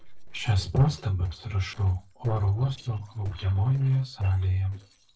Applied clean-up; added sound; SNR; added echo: neural separator model SepFormer DNS4.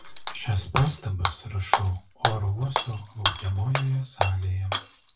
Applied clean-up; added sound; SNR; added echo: none; Shatter / Hammer; 1 dB; reverberation time 0.2 s.